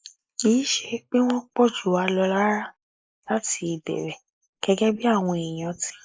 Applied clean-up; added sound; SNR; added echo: neural mask model Resemble Enhance denoiser.